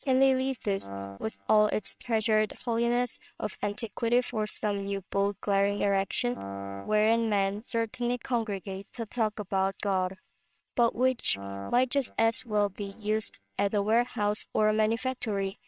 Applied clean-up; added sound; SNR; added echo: neural separator model SepFormer WHAMR!.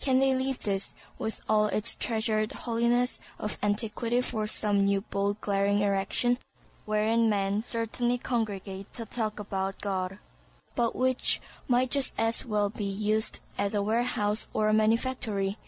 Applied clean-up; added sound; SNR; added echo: none; none; none; none.